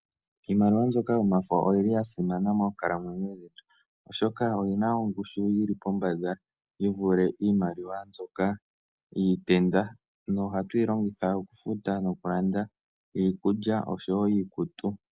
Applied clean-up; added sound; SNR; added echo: none; none; none; none.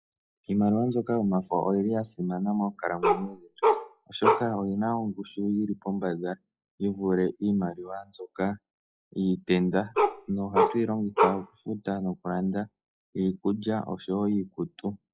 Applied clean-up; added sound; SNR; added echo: classical method log-MMSE.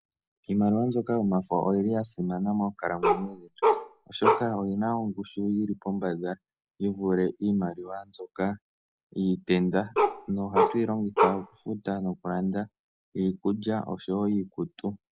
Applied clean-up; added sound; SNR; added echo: none; Bark; -2 dB; none.